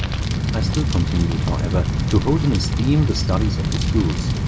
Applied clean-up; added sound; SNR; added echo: none; Fire; -2 dB; reverberation time 0.2 s.